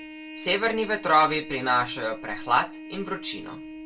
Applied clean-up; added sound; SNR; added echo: none; Trumpet; 14 dB; reverberation time 0.2 s.